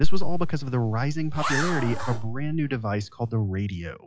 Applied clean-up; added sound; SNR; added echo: classical method log-MMSE.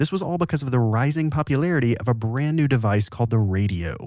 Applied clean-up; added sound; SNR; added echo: none; none; none; none.